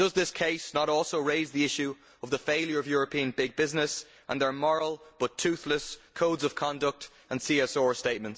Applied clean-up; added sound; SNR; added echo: none; none; none; none.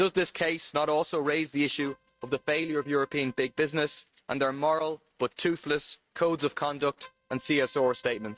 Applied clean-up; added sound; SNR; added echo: neural mask model RNNoise.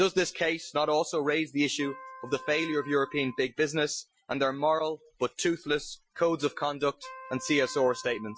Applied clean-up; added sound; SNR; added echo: classical method Wiener filter.